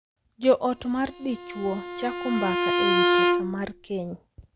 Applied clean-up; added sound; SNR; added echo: none; Bowed string instrument + Cricket; -1 dB; none.